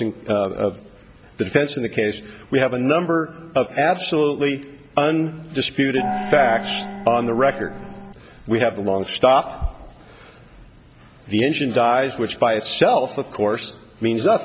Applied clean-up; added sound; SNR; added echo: none; Gong; 8 dB; none.